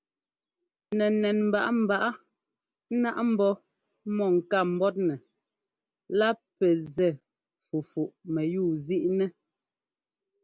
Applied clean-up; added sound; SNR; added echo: none; none; none; none.